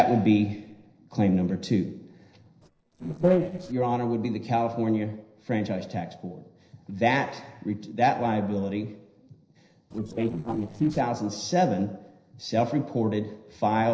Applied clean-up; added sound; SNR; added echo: neural separator model SepFormer DNS4.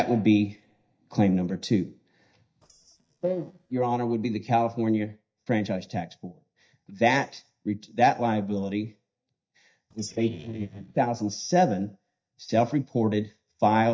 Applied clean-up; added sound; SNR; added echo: neural mask model DeepFilterNet 3.